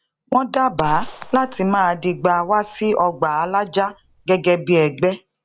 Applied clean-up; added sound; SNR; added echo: none; Gunshot, gunfire; 16 dB; none.